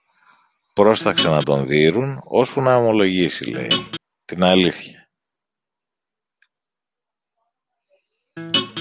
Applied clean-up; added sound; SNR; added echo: none; Guitar; 2 dB; none.